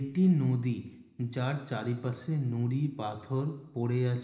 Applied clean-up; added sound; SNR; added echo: none; none; none; reverberation time 1.1 s.